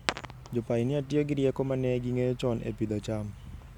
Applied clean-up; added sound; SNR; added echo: none; none; none; none.